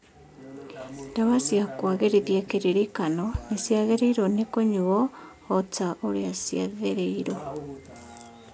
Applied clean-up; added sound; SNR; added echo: none; Bass drum; 16 dB; none.